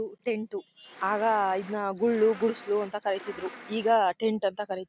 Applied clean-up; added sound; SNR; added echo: none; Insect; 17 dB; none.